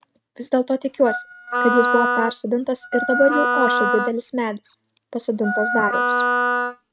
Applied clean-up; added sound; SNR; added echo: neural mask model RNNoise.